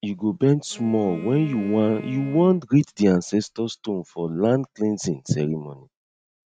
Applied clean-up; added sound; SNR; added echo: neural mask model RNNoise.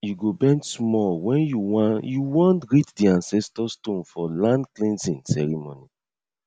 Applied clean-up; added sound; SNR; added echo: none; none; none; none.